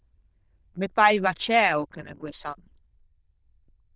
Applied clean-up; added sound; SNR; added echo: neural diffusion model UNIVERSE++.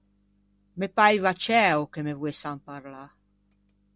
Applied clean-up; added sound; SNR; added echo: none; none; none; none.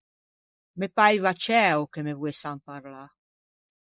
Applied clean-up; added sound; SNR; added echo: neural mask model Resemble Enhance denoiser.